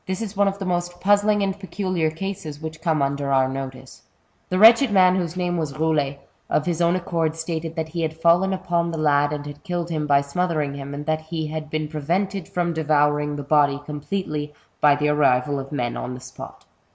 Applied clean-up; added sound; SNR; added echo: none; none; none; none.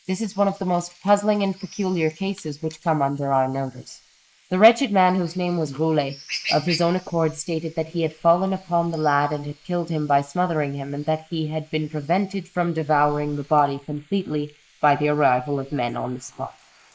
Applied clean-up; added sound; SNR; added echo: neural mask model Resemble Enhance denoiser.